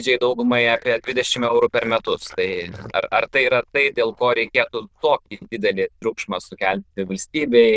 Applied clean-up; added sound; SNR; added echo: neural diffusion model UNIVERSE++.